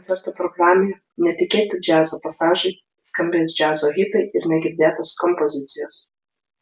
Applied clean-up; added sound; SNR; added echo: none; none; none; none.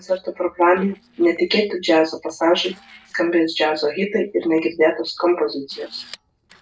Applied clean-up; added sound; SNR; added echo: neural separator model SepFormer DNS4.